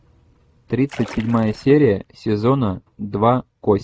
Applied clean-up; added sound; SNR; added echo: neural mask model RNNoise.